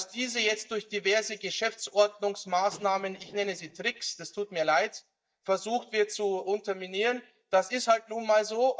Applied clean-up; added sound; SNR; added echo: neural mask model DeepFilterNet 3.